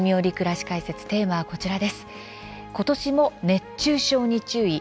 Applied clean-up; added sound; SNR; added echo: none; none; none; none.